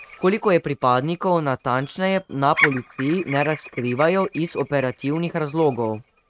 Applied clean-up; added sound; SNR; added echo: neural mask model RNNoise.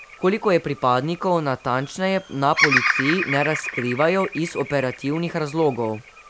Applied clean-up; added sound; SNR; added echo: none; Bird vocalization, bird call, bird song; 6 dB; none.